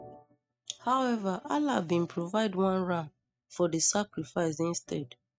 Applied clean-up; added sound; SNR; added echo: neural mask model RNNoise.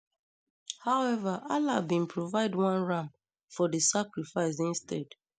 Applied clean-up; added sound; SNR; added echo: none; none; none; none.